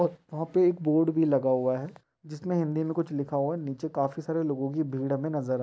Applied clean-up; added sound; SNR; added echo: none; none; none; none.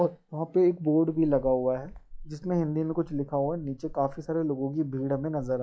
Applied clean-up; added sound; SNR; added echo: classical method log-MMSE.